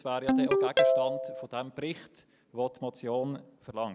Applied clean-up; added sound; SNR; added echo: none; Ringtone; -4 dB; none.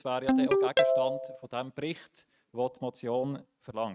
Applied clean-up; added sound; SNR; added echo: neural mask model RNNoise.